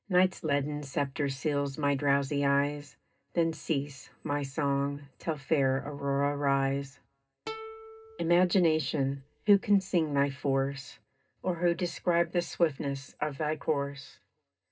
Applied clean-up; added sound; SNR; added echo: none; Plucked string instrument; 17 dB; reverberation time 0.2 s.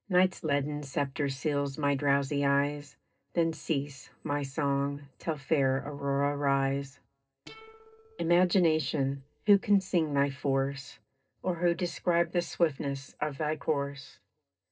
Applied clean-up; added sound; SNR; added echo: neural separator model SepFormer DNS4.